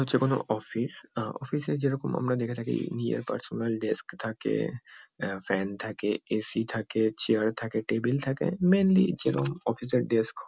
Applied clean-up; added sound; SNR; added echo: none; none; none; none.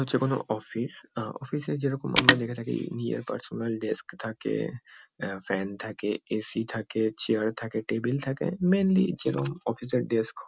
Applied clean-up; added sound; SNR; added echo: none; Telephone; 1 dB; none.